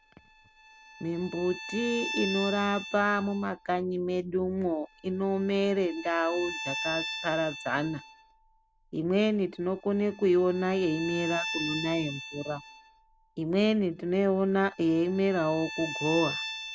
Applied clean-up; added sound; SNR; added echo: none; Bowed string instrument; 11 dB; none.